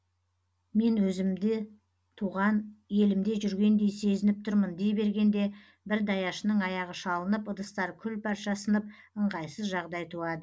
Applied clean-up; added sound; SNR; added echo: none; none; none; none.